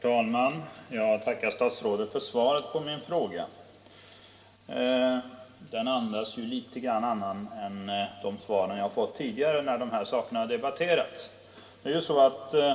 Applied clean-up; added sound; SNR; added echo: none; none; none; reverberation time 3.0 s.